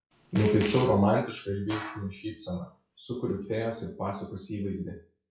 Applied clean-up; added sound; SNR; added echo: classical method WPE with log-MMSE.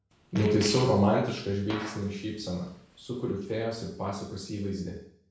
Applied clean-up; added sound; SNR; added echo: none; Fart; 15 dB; reverberation time 0.6 s.